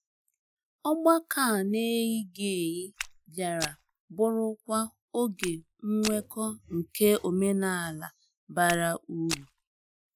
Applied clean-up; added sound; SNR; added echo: classical method Wiener filter.